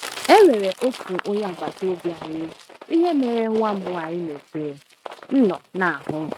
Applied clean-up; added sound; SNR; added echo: neural mask model RNNoise.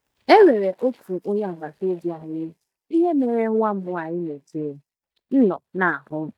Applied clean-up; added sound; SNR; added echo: neural mask model DeepFilterNet 3.